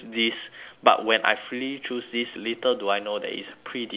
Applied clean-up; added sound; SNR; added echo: none; none; none; none.